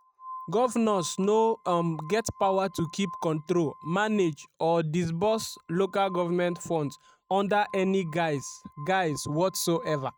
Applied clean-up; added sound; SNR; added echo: neural mask model RNNoise.